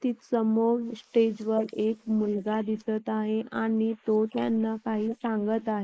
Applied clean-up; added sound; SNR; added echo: neural mask model Resemble Enhance denoiser.